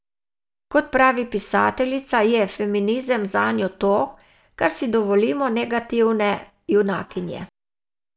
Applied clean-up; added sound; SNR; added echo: none; none; none; none.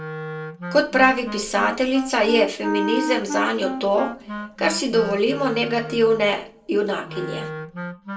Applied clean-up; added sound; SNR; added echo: none; Wind instrument, woodwind instrument; 8 dB; reverberation time 0.2 s.